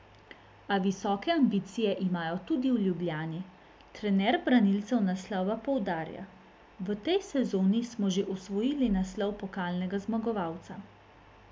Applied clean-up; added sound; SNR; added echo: none; none; none; none.